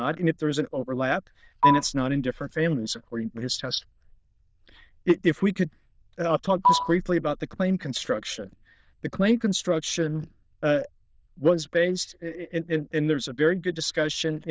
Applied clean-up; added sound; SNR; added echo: neural diffusion model UNIVERSE++.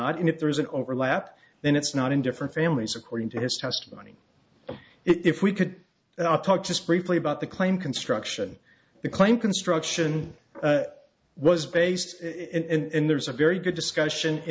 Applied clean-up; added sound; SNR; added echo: none; none; none; none.